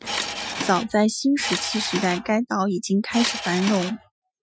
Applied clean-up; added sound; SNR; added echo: classical method Wiener filter.